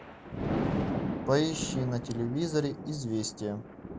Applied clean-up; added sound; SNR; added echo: none; Thunder; 3 dB; none.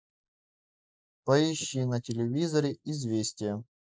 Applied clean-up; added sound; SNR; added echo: neural mask model Resemble Enhance denoiser.